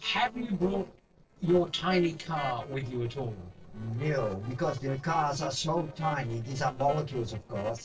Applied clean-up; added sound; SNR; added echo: neural separator model SepFormer DNS4.